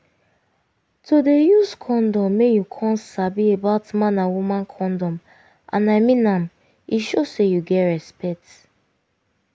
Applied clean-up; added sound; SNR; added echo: none; none; none; none.